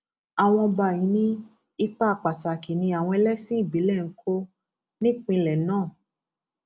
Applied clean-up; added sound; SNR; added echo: none; none; none; none.